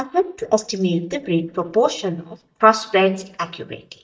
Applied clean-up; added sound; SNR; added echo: neural mask model DeepFilterNet 3.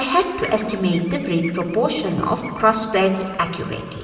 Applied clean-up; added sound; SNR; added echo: none; Bird vocalization, bird call, bird song; 20 dB; reverberation time 2.7 s.